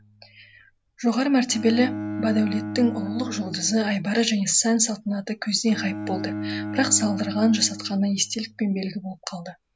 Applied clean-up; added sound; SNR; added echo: none; Bowed string instrument; 10 dB; none.